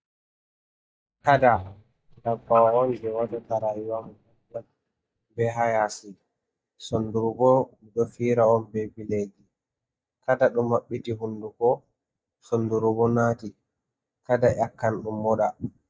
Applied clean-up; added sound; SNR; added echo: neural mask model DeepFilterNet 3.